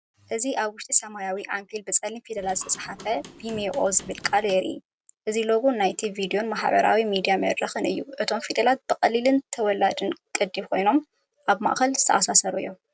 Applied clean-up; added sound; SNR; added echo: none; Hammer / Wood; 18 dB; none.